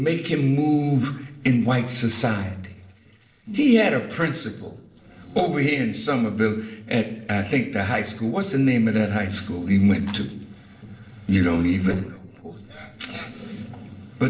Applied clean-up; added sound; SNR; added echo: neural separator model SepFormer DNS4.